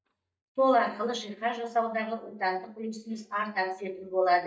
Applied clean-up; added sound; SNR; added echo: neural mask model DeepFilterNet 3.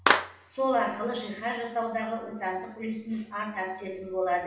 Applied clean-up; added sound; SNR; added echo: none; Clapping; -3 dB; reverberation time 0.7 s.